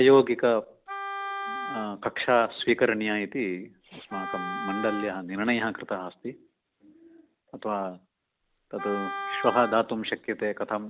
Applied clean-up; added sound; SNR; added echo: none; Wind instrument, woodwind instrument; 9 dB; none.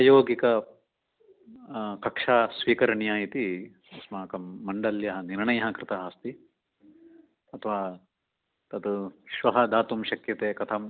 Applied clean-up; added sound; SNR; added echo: none; none; none; none.